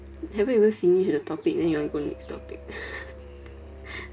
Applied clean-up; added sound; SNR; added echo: none; Musical instrument; 18 dB; none.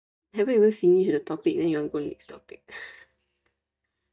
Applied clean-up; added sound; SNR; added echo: neural mask model DeepFilterNet 3.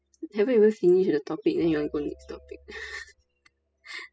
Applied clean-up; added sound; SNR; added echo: classical method spectral subtraction.